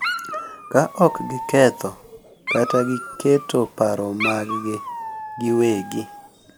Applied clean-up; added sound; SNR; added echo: none; Dog; 9 dB; none.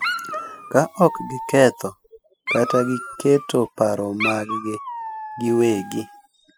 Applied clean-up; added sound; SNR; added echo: classical method spectral subtraction.